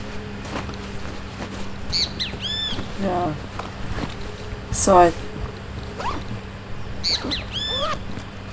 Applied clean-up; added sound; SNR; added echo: none; Bird + Zipper (clothing); 3 dB; none.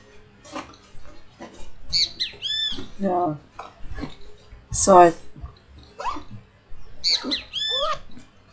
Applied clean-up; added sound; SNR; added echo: classical method log-MMSE.